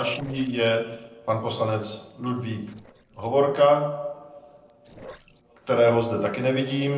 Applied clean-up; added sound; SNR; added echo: neural separator model SepFormer DNS4.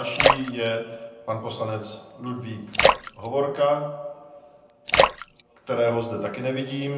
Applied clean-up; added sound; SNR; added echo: none; Splash, splatter; -2 dB; reverberation time 0.6 s.